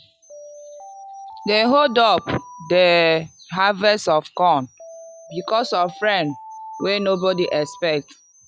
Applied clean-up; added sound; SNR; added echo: classical method log-MMSE.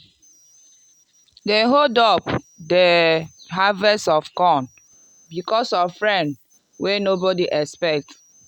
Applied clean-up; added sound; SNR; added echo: none; none; none; none.